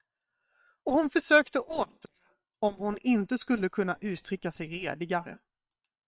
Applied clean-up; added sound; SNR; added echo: neural separator model SepFormer WHAM!.